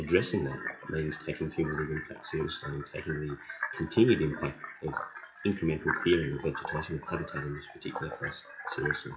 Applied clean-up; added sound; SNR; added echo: classical method WPE with log-MMSE.